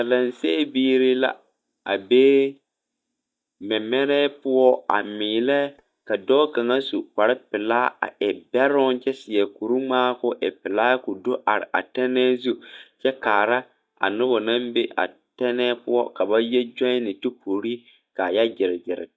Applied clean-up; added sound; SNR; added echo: neural mask model DeepFilterNet 3.